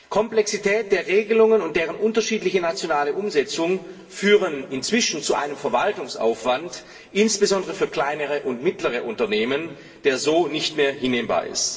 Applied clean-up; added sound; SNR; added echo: none; none; none; reverberation time 2.1 s.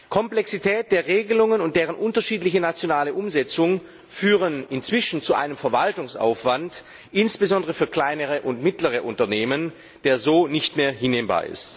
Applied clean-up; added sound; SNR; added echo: none; none; none; none.